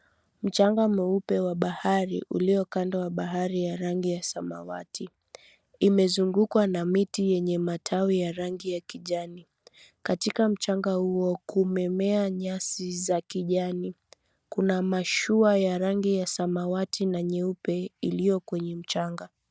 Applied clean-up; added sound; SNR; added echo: none; none; none; none.